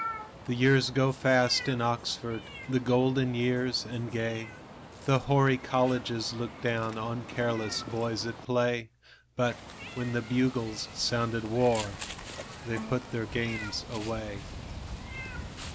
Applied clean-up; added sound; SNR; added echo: none; Bowed string instrument + Meow; 12 dB; none.